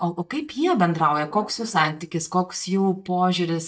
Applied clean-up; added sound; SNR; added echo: neural mask model DeepFilterNet 3.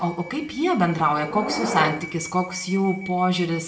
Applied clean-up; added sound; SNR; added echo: none; Subway, metro, underground / Door; 9 dB; reverberation time 0.5 s.